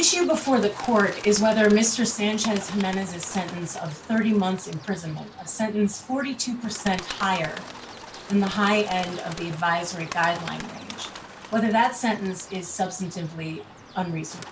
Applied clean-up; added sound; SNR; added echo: none; Bird; 15 dB; none.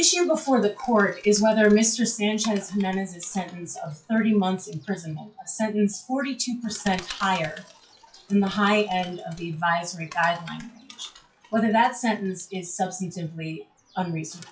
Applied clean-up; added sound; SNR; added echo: classical method log-MMSE.